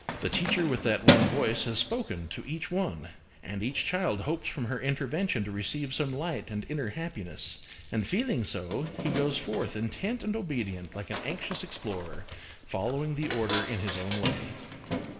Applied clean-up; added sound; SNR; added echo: none; Keys jangling; 3 dB; reverberation time 1.8 s.